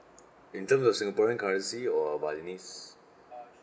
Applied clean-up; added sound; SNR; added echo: none; none; none; none.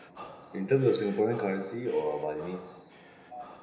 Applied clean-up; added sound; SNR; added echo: none; Breathing; 19 dB; reverberation time 0.9 s.